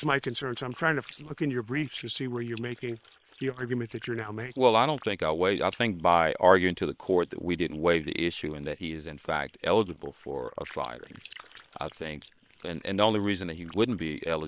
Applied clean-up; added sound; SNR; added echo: neural separator model SepFormer WHAM!.